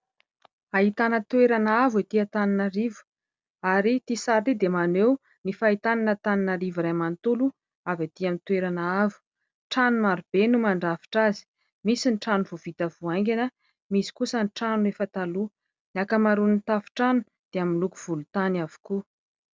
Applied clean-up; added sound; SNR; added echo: none; none; none; none.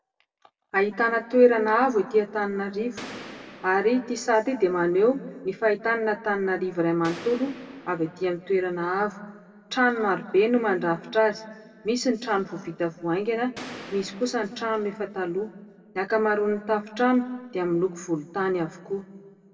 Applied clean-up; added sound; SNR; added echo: none; Gunshot, gunfire; 17 dB; reverberation time 1.0 s.